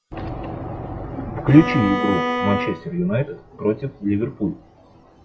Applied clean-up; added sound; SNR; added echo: classical method log-MMSE.